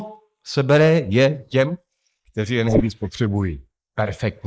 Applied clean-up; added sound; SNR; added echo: neural mask model Resemble Enhance denoiser.